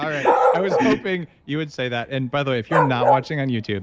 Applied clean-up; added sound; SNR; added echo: none; Bark; 0 dB; none.